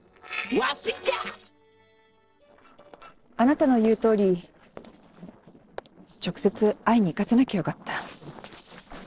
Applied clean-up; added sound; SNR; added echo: neural separator model SepFormer DNS4.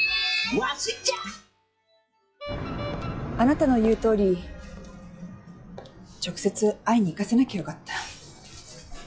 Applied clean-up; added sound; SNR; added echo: classical method log-MMSE.